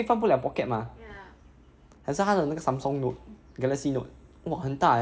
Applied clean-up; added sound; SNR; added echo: none; none; none; reverberation time 0.8 s.